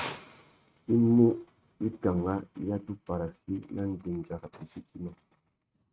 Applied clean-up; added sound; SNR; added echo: neural mask model RNNoise.